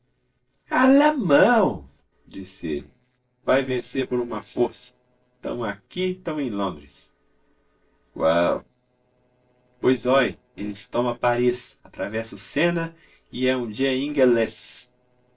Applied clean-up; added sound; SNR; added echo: neural separator model SepFormer DNS4.